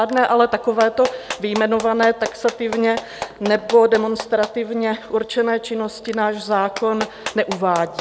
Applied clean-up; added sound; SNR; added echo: none; Clapping; 14 dB; none.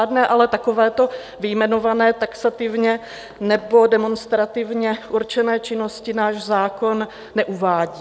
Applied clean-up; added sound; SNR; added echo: none; none; none; none.